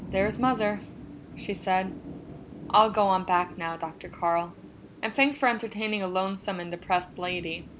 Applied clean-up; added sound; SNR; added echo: none; Thunder / Rain; 14 dB; none.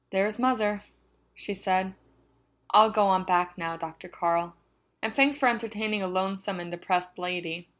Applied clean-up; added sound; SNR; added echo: none; none; none; none.